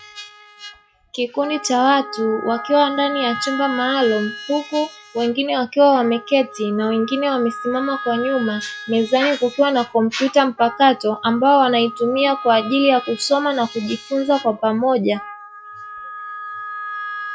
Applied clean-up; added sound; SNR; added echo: classical method log-MMSE.